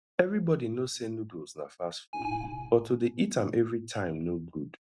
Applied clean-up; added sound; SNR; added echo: none; Alarm; 8 dB; none.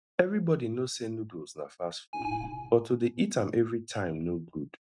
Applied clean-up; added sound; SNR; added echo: neural mask model RNNoise.